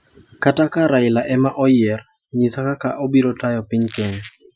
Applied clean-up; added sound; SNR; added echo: classical method Wiener filter.